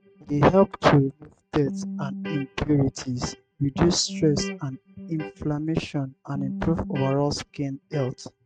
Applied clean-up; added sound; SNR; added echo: neural mask model RNNoise.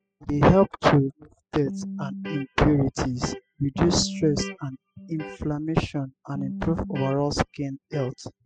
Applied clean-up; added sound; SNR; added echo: classical method spectral subtraction.